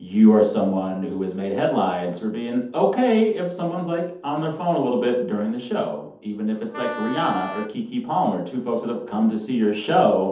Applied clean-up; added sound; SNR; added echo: none; Wind instrument, woodwind instrument; 12 dB; reverberation time 0.6 s.